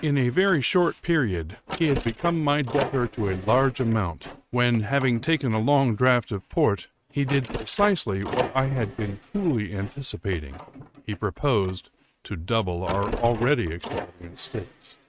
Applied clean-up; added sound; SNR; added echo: neural mask model RNNoise.